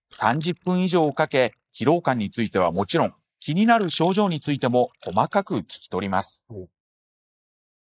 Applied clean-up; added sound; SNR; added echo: neural mask model Resemble Enhance denoiser.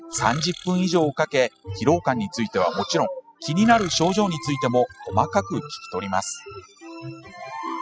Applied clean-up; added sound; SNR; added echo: classical method spectral subtraction.